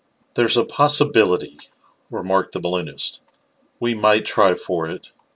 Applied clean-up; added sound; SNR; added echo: none; none; none; none.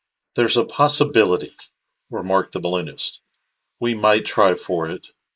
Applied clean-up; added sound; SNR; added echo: neural mask model Resemble Enhance denoiser.